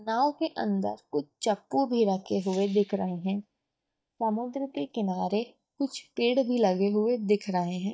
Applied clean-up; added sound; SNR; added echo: neural mask model DeepFilterNet 3.